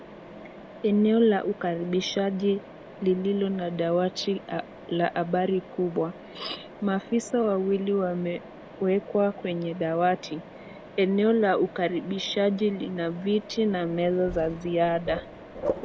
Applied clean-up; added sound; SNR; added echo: none; Mechanisms; 15 dB; none.